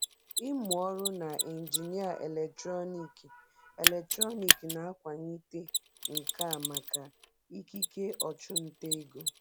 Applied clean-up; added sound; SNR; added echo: none; Mechanisms; -4 dB; none.